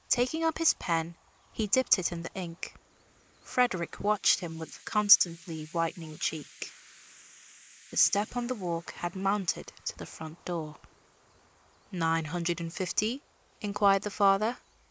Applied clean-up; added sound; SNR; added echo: neural mask model Resemble Enhance denoiser.